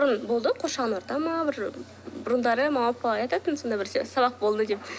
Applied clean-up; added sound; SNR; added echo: none; none; none; none.